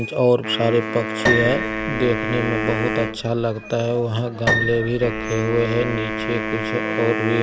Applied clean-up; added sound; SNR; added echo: none; Wind instrument, woodwind instrument + Piano; 3 dB; none.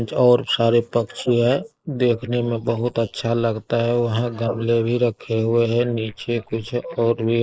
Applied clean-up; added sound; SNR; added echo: neural mask model Resemble Enhance denoiser.